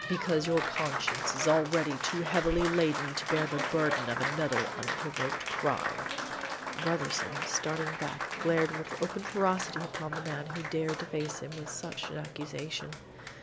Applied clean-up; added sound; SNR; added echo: none; Applause; 4 dB; none.